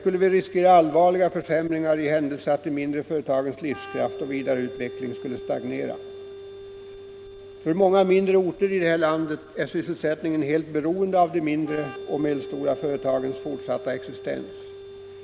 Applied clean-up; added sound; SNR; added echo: none; Organ; 16 dB; none.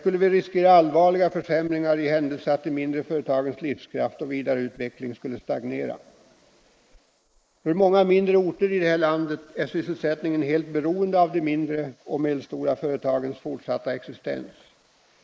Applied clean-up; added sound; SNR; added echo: neural mask model Resemble Enhance denoiser.